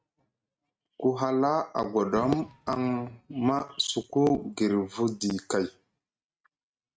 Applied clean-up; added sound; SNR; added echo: neural mask model RNNoise.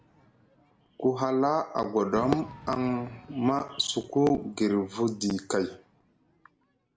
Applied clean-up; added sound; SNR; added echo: none; Crowd / Fireworks; 15 dB; none.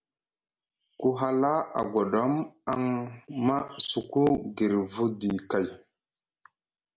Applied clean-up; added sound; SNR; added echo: none; none; none; none.